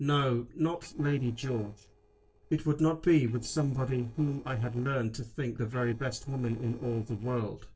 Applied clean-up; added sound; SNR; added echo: neural separator model SepFormer DNS4.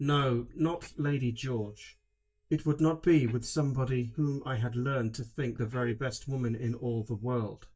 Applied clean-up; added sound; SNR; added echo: neural mask model DeepFilterNet 3.